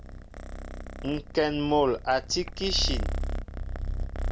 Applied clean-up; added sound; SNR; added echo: none; Purr; 3 dB; none.